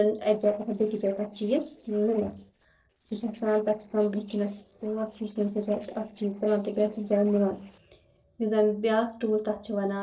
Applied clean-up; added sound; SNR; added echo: neural separator model SepFormer DNS4.